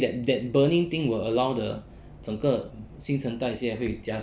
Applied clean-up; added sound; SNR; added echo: none; none; none; none.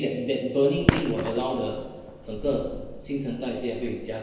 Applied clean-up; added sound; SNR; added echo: none; Fireworks; 4 dB; reverberation time 1.0 s.